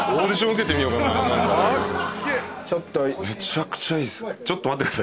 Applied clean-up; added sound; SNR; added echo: none; none; none; none.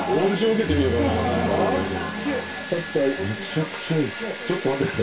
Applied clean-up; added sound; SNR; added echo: none; Domestic sounds, home sounds; 11 dB; reverberation time 0.2 s.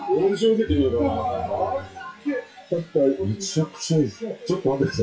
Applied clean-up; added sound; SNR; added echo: classical method WPE with log-MMSE.